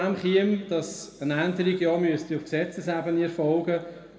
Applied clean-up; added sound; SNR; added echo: none; none; none; reverberation time 1.7 s.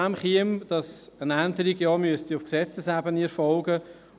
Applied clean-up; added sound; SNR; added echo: none; none; none; none.